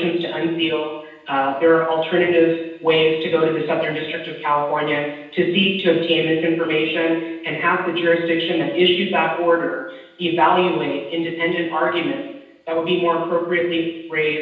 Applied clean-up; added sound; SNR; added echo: none; none; none; reverberation time 0.9 s.